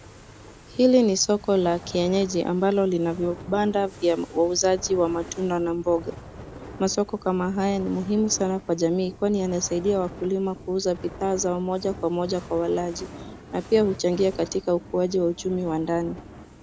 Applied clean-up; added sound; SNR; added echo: none; Fire; 17 dB; none.